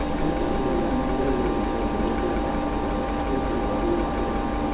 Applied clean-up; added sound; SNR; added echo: none; Engine; -5 dB; reverberation time 0.9 s.